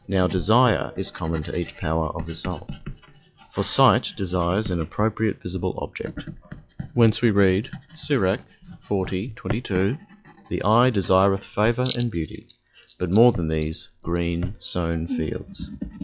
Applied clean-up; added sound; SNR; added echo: classical method log-MMSE.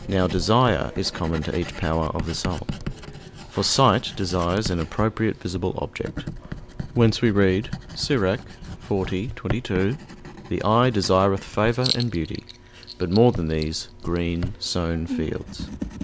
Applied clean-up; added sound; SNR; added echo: none; Writing; 10 dB; none.